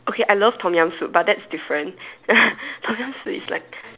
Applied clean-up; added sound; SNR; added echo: none; none; none; none.